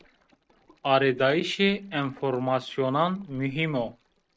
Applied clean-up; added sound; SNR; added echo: neural mask model RNNoise.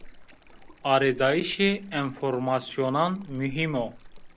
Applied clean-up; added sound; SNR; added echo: none; Stream; 19 dB; none.